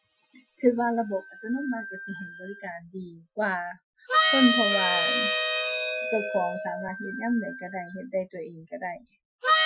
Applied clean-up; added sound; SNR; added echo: classical method Wiener filter.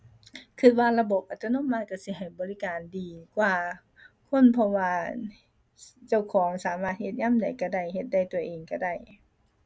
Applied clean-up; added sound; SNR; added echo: none; none; none; none.